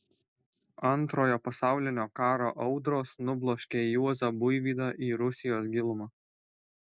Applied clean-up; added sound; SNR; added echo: none; none; none; none.